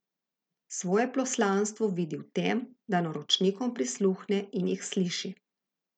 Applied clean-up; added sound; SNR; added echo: none; none; none; none.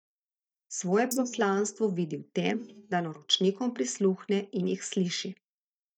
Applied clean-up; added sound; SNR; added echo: neural mask model DeepFilterNet 3.